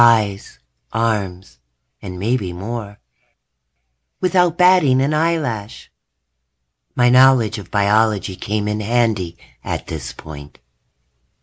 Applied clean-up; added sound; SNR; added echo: none; none; none; none.